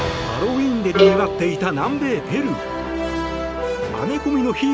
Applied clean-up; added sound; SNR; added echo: none; Bowed string instrument; 1 dB; none.